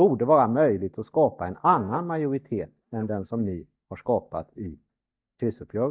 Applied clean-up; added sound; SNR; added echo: neural mask model DeepFilterNet 3.